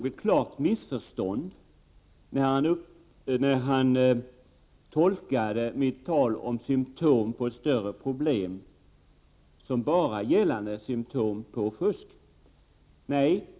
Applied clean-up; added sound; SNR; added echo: none; none; none; none.